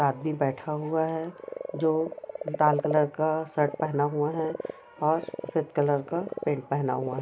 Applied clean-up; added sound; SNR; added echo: none; Frog; 11 dB; none.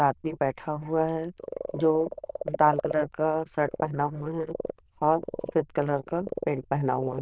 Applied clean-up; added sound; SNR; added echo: neural diffusion model UNIVERSE++.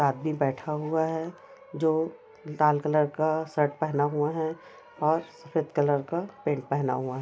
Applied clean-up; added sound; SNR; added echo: none; none; none; none.